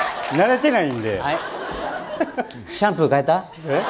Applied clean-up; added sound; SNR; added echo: none; none; none; none.